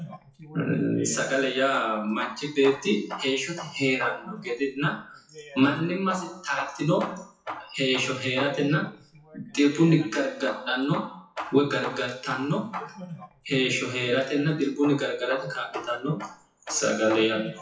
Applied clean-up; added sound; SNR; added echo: classical method WPE with log-MMSE.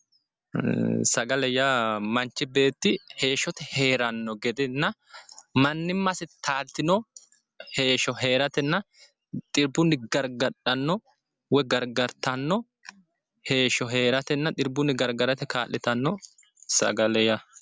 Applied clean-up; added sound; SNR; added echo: none; none; none; none.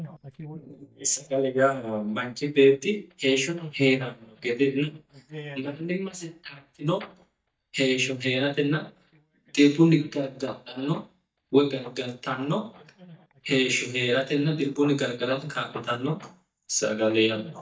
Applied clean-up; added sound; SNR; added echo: neural mask model DeepFilterNet 3.